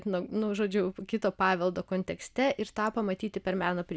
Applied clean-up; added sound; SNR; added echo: none; none; none; none.